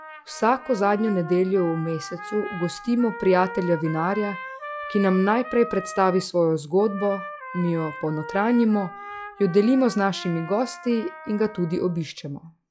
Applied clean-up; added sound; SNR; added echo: classical method log-MMSE.